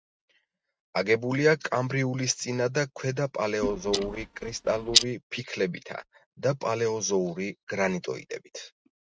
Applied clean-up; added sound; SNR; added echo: neural mask model RNNoise.